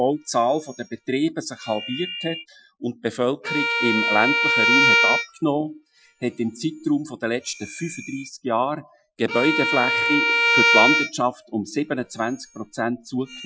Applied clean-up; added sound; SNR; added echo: classical method Wiener filter.